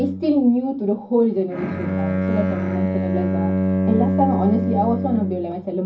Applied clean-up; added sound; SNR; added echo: none; Bowed string instrument; 1 dB; reverberation time 0.4 s.